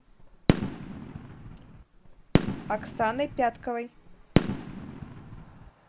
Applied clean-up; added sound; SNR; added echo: none; Fireworks; -5 dB; none.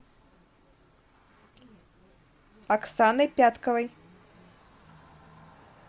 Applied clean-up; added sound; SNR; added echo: none; none; none; none.